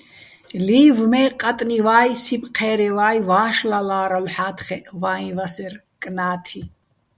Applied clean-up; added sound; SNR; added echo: none; none; none; none.